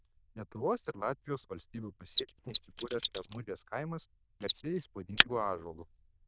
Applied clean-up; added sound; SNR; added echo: neural diffusion model UNIVERSE++.